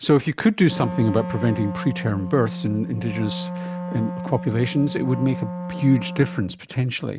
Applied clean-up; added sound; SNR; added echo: none; Wind instrument, woodwind instrument; 9 dB; none.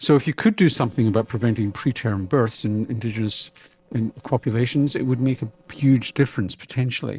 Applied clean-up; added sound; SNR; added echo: neural separator model SepFormer DNS4.